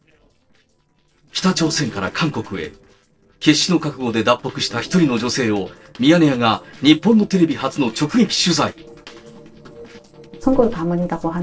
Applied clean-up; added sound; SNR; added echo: neural separator model SepFormer DNS4.